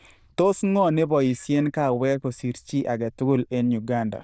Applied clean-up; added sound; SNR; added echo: neural diffusion model UNIVERSE++.